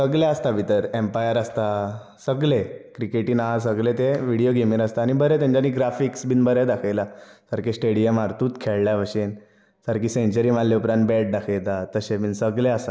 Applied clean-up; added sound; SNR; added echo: none; none; none; none.